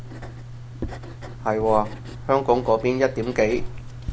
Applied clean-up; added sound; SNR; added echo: none; Writing; 9 dB; none.